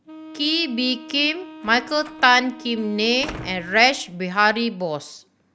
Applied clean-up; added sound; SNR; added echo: none; Wind instrument, woodwind instrument + Slam; 17 dB; none.